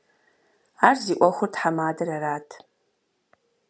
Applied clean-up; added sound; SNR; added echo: none; none; none; none.